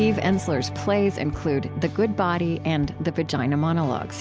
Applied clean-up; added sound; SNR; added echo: none; none; none; none.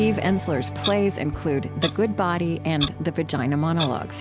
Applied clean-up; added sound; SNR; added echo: none; Clock; 12 dB; none.